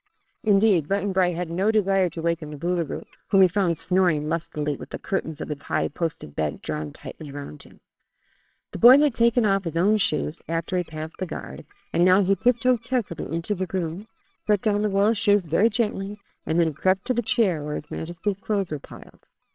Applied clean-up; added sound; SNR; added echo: neural separator model SepFormer WHAMR!.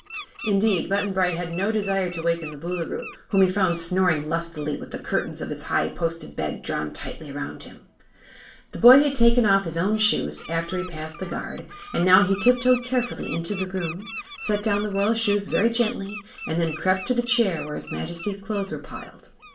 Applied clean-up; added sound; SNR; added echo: none; Bird; 16 dB; reverberation time 0.3 s.